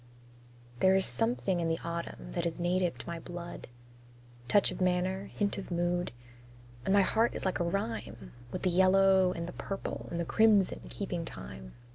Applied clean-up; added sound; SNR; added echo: none; none; none; none.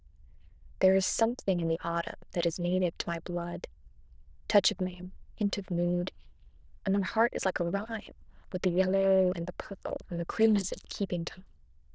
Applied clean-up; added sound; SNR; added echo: neural diffusion model UNIVERSE++.